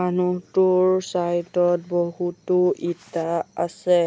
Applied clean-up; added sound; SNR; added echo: none; none; none; none.